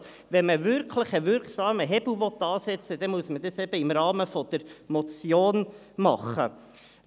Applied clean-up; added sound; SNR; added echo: none; none; none; none.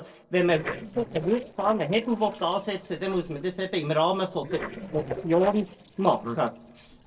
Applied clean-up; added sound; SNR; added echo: neural separator model SepFormer DNS4.